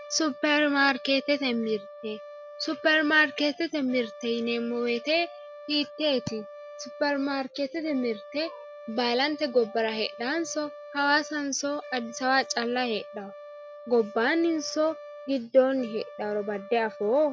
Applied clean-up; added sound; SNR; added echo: none; Brass instrument; 16 dB; none.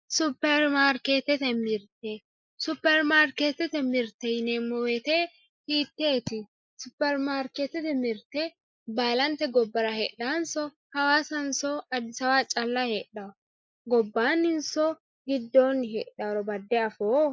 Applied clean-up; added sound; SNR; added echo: neural mask model Resemble Enhance denoiser.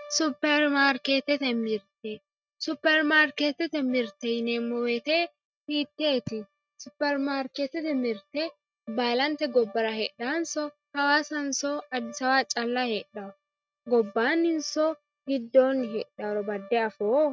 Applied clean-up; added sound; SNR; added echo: neural mask model RNNoise.